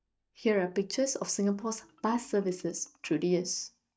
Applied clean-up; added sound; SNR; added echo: neural mask model DeepFilterNet 3.